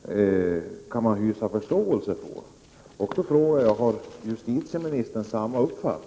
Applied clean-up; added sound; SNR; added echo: none; none; none; none.